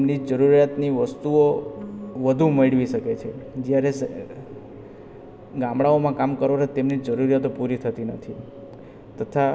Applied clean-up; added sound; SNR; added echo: none; none; none; none.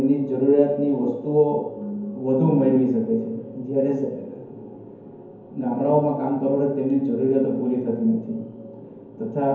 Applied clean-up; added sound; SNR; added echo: none; none; none; reverberation time 0.9 s.